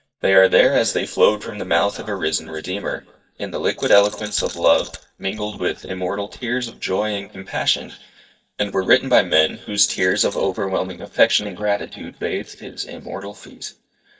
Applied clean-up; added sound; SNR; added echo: neural mask model DeepFilterNet 3.